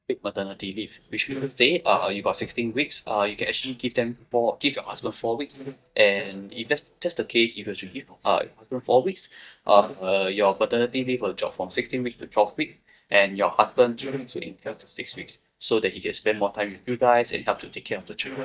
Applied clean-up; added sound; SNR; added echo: neural mask model DeepFilterNet 3.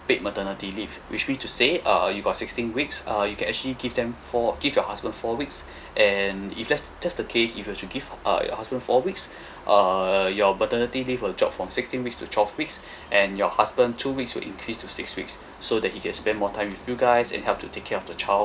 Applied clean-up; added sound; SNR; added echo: none; none; none; none.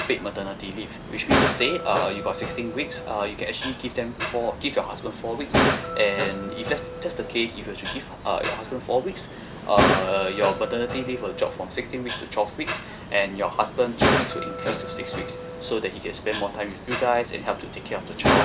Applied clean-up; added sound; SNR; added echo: none; Dishes, pots, and pans; 1 dB; none.